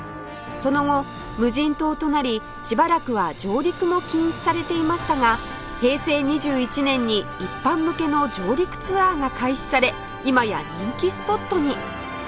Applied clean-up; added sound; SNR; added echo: none; Wind instrument, woodwind instrument; 15 dB; none.